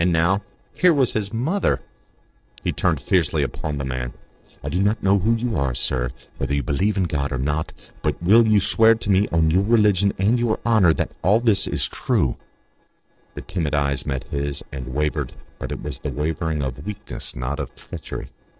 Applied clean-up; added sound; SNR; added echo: neural separator model SepFormer DNS4.